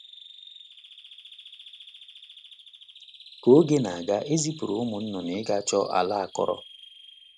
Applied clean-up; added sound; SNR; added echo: neural mask model RNNoise.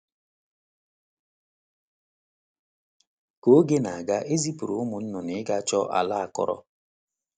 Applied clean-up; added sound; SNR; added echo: none; none; none; none.